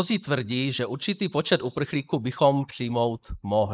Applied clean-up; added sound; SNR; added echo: neural mask model Resemble Enhance denoiser.